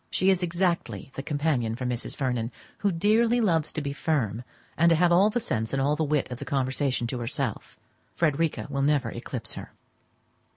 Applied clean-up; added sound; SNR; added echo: none; none; none; none.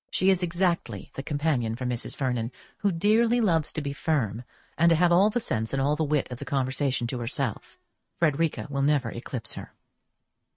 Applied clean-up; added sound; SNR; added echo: neural mask model RNNoise.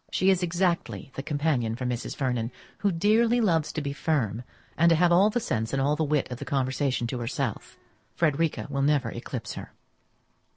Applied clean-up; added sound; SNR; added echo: neural separator model SepFormer DNS4.